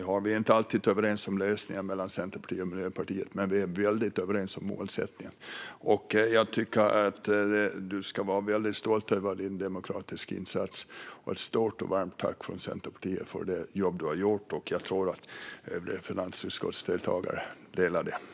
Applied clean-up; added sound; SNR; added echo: none; none; none; none.